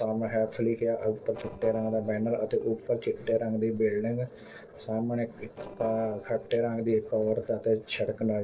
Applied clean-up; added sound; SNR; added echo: neural separator model SepFormer DNS4.